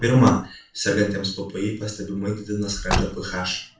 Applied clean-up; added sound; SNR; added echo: none; Car; 9 dB; reverberation time 0.3 s.